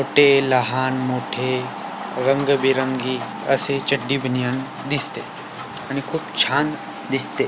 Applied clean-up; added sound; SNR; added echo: none; none; none; none.